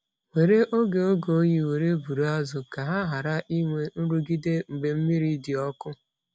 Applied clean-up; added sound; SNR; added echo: none; none; none; none.